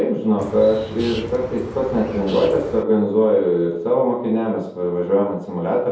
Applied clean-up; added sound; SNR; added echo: none; Bird; 14 dB; reverberation time 0.7 s.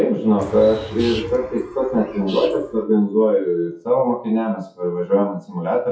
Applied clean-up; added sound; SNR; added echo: classical method WPE with log-MMSE.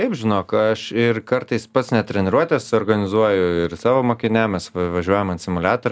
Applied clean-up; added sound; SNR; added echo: none; none; none; none.